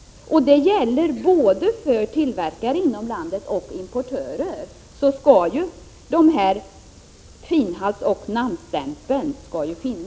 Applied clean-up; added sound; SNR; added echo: none; none; none; none.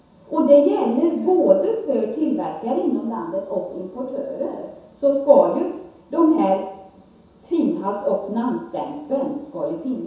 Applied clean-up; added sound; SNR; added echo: none; none; none; reverberation time 0.7 s.